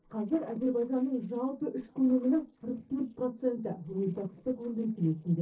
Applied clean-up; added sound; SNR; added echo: neural separator model SepFormer DNS4.